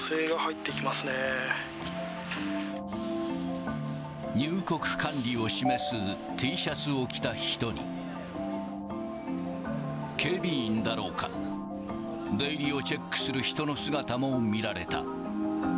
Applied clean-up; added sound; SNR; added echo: none; none; none; none.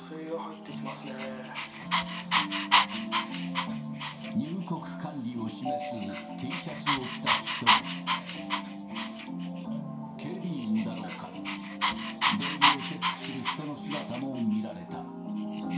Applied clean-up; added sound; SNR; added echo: none; Dog; -3 dB; reverberation time 0.5 s.